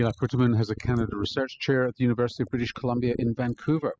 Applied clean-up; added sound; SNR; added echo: classical method spectral subtraction.